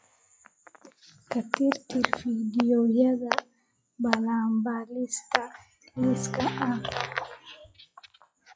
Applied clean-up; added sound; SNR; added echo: classical method log-MMSE.